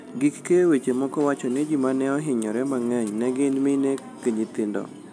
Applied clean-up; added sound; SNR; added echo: none; none; none; none.